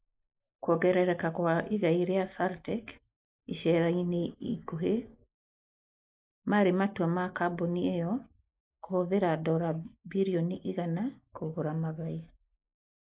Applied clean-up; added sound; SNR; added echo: neural mask model Resemble Enhance denoiser.